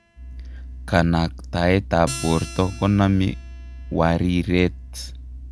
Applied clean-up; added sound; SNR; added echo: none; Acoustic guitar; 18 dB; none.